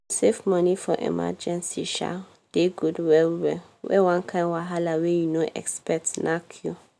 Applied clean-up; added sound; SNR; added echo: none; none; none; none.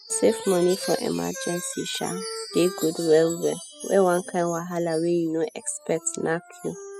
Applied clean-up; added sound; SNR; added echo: classical method spectral subtraction.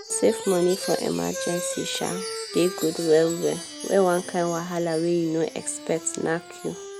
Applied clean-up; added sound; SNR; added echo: none; Wind instrument, woodwind instrument + Chime; 11 dB; none.